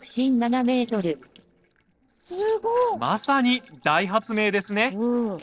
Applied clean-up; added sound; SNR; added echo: neural separator model SepFormer DNS4.